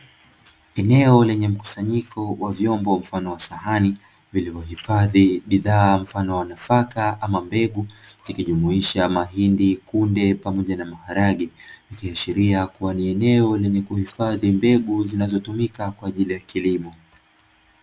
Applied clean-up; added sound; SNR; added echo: none; none; none; none.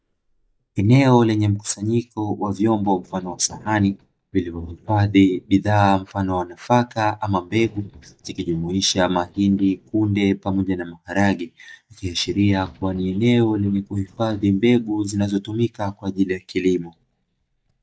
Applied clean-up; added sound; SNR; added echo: neural mask model DeepFilterNet 3.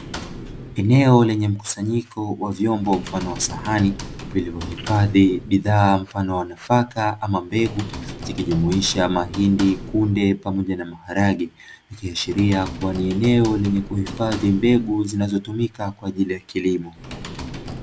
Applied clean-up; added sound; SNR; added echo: none; Computer keyboard; 14 dB; none.